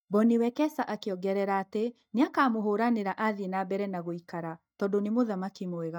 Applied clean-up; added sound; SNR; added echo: neural mask model DeepFilterNet 3.